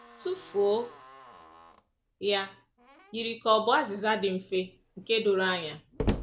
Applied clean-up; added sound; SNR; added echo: none; Slam; 11 dB; none.